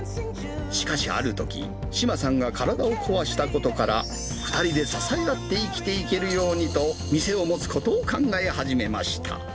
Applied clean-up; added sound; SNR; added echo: none; none; none; none.